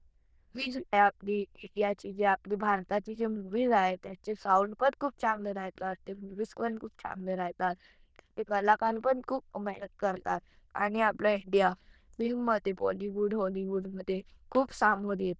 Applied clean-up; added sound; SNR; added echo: neural diffusion model UNIVERSE++.